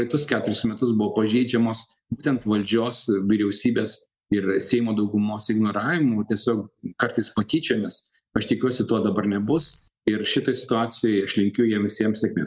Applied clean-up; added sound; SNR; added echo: neural mask model DeepFilterNet 3.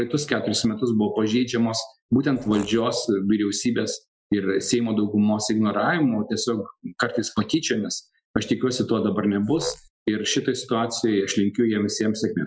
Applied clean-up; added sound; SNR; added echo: classical method Wiener filter.